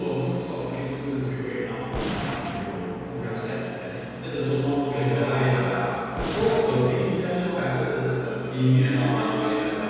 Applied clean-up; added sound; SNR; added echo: none; Gunshot, gunfire; 13 dB; reverberation time 2.1 s.